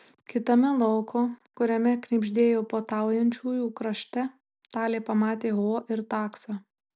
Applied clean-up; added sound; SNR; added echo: none; none; none; none.